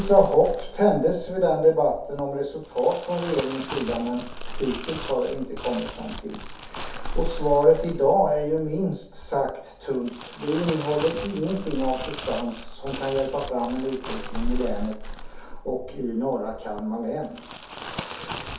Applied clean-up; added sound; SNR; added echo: none; Crumpling, crinkling; 8 dB; reverberation time 0.5 s.